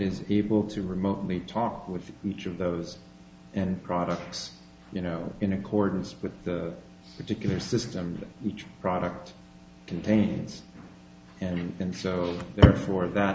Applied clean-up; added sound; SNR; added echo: none; none; none; none.